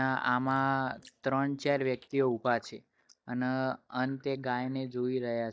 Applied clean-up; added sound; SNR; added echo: neural mask model DeepFilterNet 3.